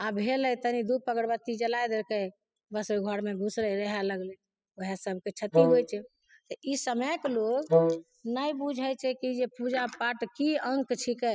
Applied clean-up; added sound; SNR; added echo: classical method spectral subtraction.